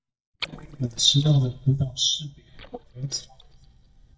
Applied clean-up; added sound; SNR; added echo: neural mask model DeepFilterNet 3.